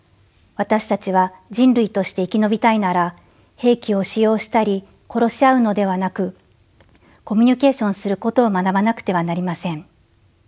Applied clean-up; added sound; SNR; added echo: none; none; none; none.